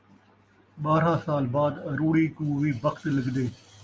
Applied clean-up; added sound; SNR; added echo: none; none; none; none.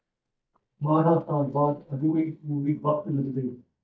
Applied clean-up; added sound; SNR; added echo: neural mask model DeepFilterNet 3.